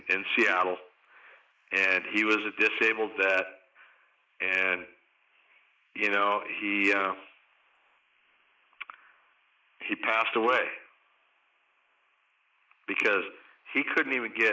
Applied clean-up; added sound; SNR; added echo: neural mask model Resemble Enhance denoiser.